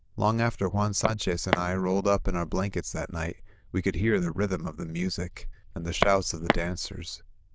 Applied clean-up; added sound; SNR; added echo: neural diffusion model UNIVERSE++.